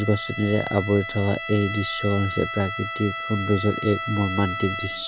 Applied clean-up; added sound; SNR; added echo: none; Bowed string instrument; 7 dB; none.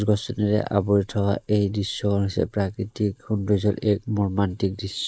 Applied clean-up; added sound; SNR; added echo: neural mask model Resemble Enhance denoiser.